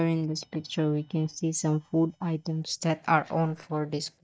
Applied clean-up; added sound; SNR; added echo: neural mask model DeepFilterNet 3.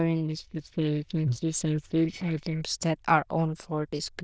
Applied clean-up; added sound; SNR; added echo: neural diffusion model UNIVERSE++.